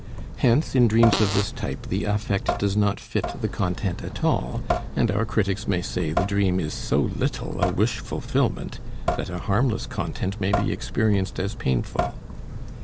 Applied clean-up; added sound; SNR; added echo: none; Drip / Sink (filling or washing) / Water tap, faucet + Fart; 6 dB; none.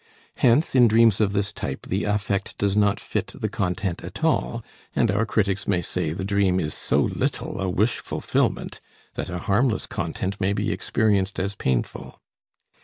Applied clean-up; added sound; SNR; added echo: none; none; none; none.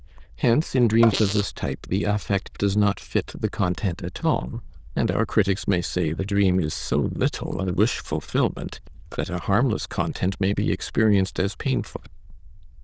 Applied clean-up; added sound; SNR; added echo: neural diffusion model UNIVERSE++.